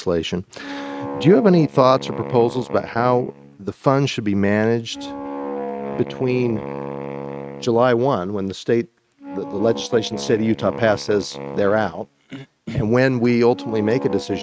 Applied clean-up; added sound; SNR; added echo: neural mask model RNNoise.